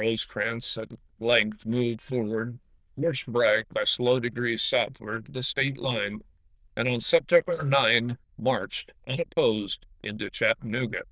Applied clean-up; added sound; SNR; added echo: neural diffusion model UNIVERSE++.